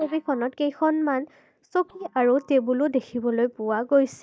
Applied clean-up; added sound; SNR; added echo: neural mask model DeepFilterNet 3.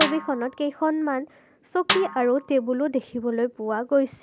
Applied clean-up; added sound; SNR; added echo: none; Snare drum; 5 dB; none.